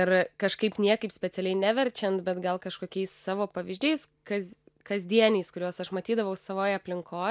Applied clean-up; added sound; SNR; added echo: none; none; none; none.